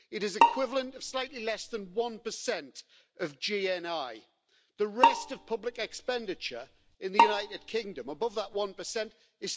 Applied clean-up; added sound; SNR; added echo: none; Bowed string instrument; -4 dB; none.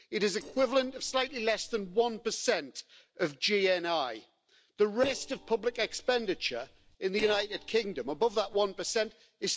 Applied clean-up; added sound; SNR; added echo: neural separator model SepFormer DNS4.